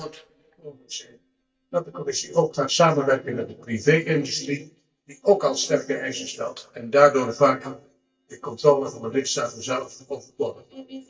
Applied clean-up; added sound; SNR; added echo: neural mask model DeepFilterNet 3.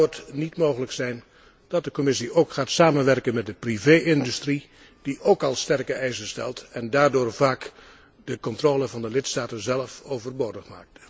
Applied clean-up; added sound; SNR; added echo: none; none; none; none.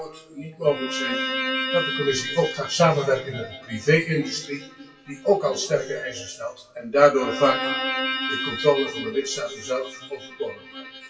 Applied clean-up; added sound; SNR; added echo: classical method WPE with log-MMSE.